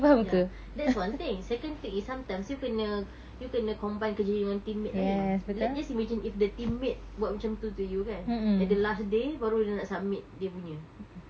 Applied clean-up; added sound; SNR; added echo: none; none; none; none.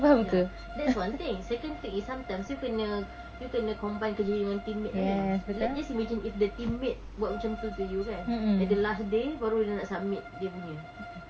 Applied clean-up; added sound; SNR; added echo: none; Bowed string instrument; 15 dB; none.